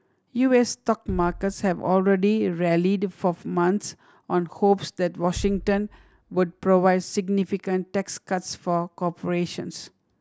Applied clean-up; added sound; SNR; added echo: none; Bass drum; 19 dB; none.